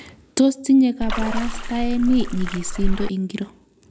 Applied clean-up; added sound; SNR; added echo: none; Splash, splatter; 1 dB; none.